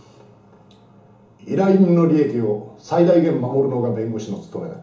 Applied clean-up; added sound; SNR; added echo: none; none; none; reverberation time 0.8 s.